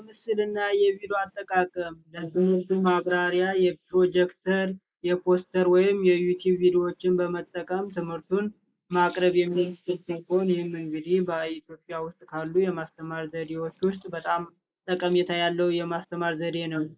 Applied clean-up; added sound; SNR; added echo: neural mask model Resemble Enhance denoiser.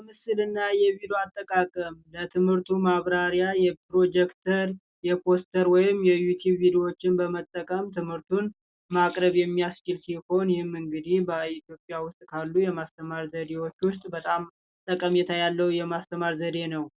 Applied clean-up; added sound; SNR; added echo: none; none; none; none.